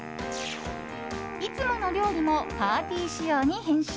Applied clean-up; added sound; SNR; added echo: none; Wind instrument, woodwind instrument; 11 dB; none.